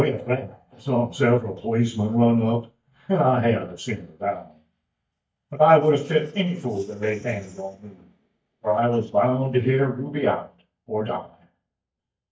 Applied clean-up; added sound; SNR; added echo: neural mask model DeepFilterNet 3.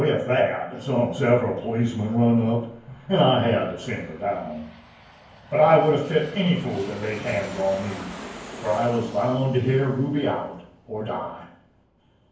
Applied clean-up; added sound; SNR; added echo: none; Aircraft; 20 dB; reverberation time 0.9 s.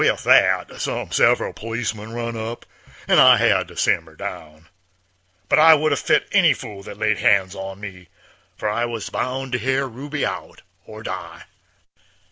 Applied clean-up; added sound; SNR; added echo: none; none; none; none.